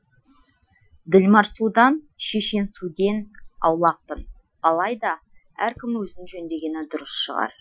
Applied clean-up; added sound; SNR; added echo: classical method Wiener filter.